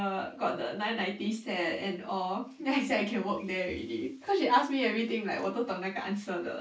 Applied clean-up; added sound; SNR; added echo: neural mask model Resemble Enhance denoiser.